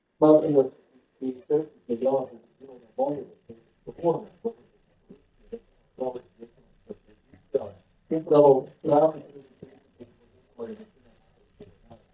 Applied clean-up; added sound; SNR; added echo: neural mask model DeepFilterNet 3.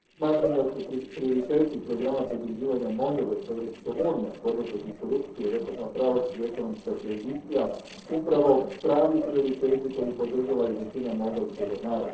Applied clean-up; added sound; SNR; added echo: neural separator model SepFormer DNS4.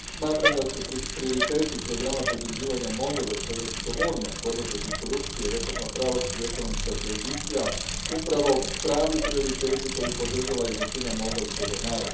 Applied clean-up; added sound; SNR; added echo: none; Bicycle; 1 dB; reverberation time 0.5 s.